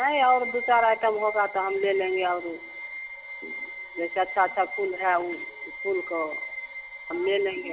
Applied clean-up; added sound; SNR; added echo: none; Bowed string instrument; 10 dB; none.